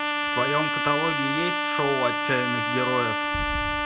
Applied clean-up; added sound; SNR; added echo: none; Trumpet; -2 dB; none.